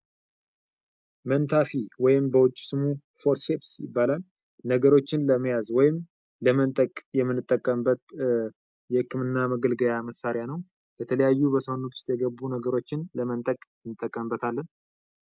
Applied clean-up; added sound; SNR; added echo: none; none; none; none.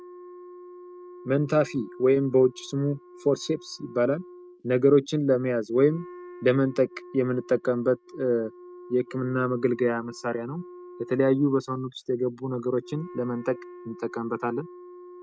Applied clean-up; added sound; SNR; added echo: neural mask model RNNoise.